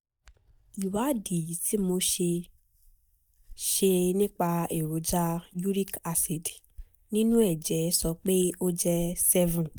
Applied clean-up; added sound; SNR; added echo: neural mask model DeepFilterNet 3.